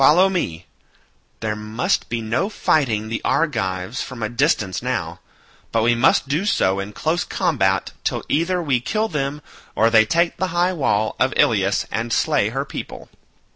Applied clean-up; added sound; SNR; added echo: none; none; none; none.